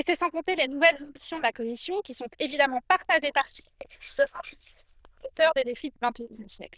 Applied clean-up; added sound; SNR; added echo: neural diffusion model UNIVERSE++.